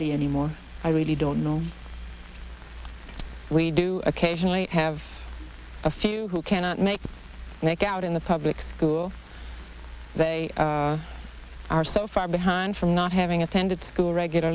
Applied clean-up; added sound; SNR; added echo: none; none; none; none.